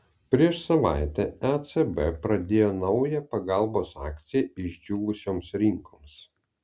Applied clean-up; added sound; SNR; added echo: none; none; none; none.